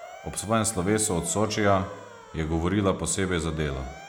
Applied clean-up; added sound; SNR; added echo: none; Motor vehicle (road) / Siren; 18 dB; none.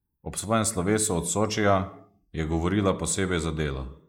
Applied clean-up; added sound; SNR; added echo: neural mask model Resemble Enhance denoiser.